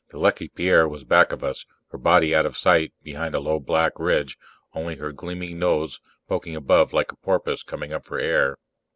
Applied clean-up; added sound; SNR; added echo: none; none; none; none.